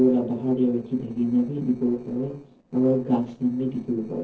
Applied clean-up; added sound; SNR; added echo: neural separator model SepFormer DNS4.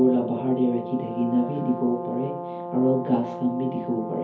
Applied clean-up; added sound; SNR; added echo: none; Brass instrument; 9 dB; reverberation time 0.5 s.